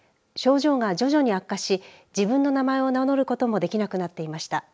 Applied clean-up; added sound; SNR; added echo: none; none; none; none.